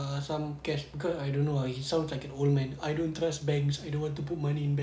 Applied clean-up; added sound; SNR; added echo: none; none; none; none.